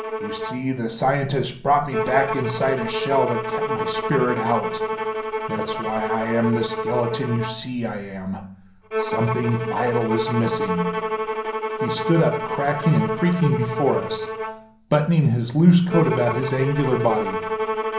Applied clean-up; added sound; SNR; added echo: none; Bowed string instrument; 4 dB; reverberation time 0.6 s.